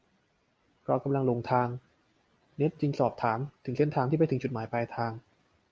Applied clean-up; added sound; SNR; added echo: none; none; none; none.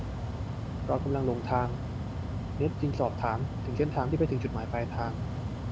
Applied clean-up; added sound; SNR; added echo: none; Mechanical fan; 1 dB; none.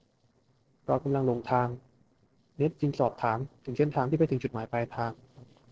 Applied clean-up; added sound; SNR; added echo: neural separator model SepFormer DNS4.